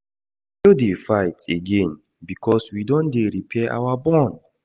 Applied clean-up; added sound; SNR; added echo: none; none; none; none.